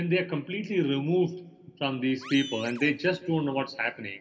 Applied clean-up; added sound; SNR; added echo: none; Animal; 17 dB; reverberation time 1.3 s.